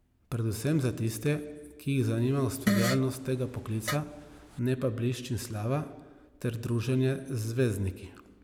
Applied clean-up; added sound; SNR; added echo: none; Fart; 4 dB; none.